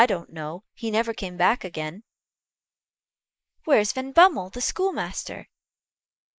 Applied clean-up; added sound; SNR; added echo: neural mask model Resemble Enhance denoiser.